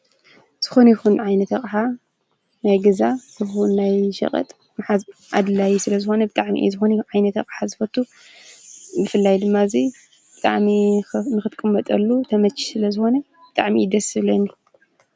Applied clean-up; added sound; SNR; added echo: none; none; none; none.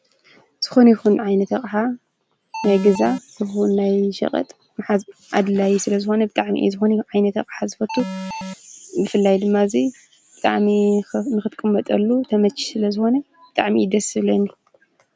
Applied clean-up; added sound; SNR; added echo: none; Alarm; 9 dB; none.